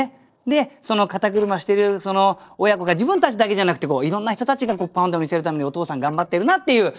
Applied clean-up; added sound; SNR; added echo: neural separator model SepFormer DNS4.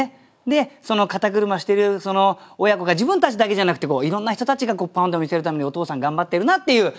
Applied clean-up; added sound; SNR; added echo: none; none; none; none.